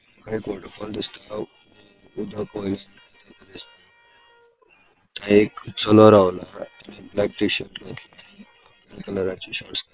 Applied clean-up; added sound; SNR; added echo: neural separator model SepFormer WHAM!.